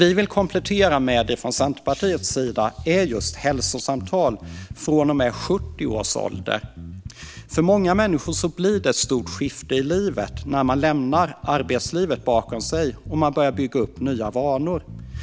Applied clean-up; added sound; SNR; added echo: none; Bass guitar; 14 dB; none.